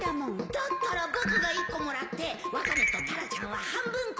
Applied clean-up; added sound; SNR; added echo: none; none; none; none.